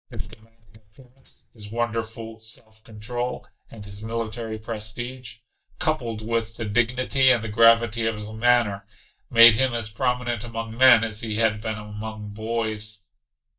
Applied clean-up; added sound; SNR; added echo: neural mask model DeepFilterNet 3.